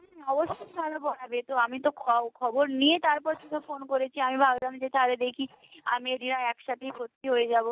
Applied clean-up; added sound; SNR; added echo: neural mask model DeepFilterNet 3.